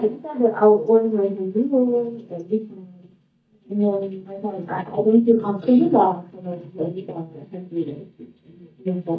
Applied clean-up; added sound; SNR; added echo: neural mask model DeepFilterNet 3.